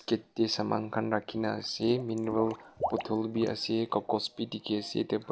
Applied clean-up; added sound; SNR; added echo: none; Water / Liquid; 12 dB; none.